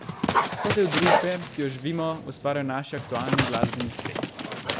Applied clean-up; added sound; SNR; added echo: none; Dog; -2 dB; none.